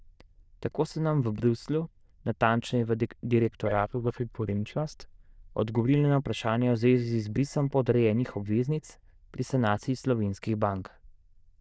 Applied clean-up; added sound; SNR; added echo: neural diffusion model UNIVERSE++.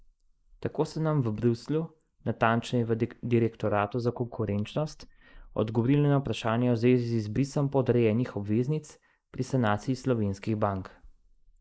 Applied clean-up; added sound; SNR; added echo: neural mask model Resemble Enhance denoiser.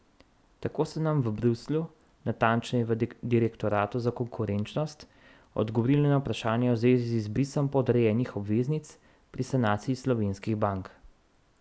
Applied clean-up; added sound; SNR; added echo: none; none; none; none.